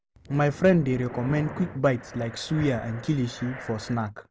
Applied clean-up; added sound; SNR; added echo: none; Breathing; 14 dB; none.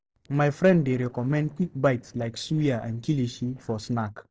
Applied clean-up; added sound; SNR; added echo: neural separator model SepFormer DNS4.